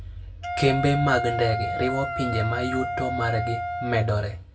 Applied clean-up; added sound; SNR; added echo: none; Wind instrument, woodwind instrument; 4 dB; reverberation time 0.1 s.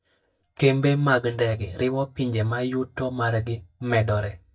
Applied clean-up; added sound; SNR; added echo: neural mask model DeepFilterNet 3.